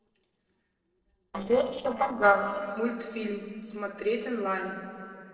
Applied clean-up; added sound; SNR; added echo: neural separator model SepFormer DNS4.